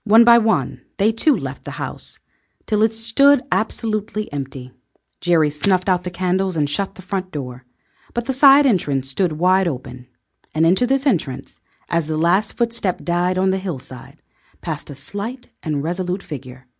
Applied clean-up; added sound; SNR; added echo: none; Fire; 18 dB; none.